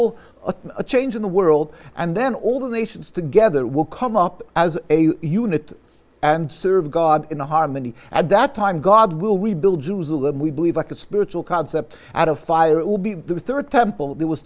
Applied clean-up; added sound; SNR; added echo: none; none; none; none.